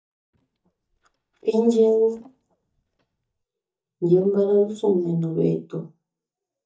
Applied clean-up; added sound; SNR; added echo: neural mask model DeepFilterNet 3.